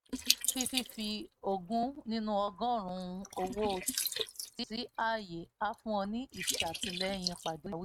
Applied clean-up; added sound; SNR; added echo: neural mask model RNNoise.